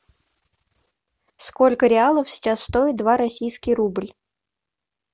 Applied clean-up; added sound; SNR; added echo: none; none; none; none.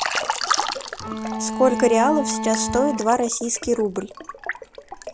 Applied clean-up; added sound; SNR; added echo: none; Bowed string instrument + Liquid; 4 dB; none.